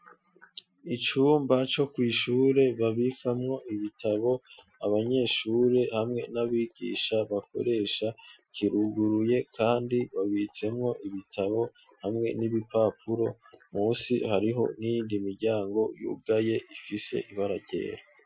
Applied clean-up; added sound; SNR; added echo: classical method Wiener filter.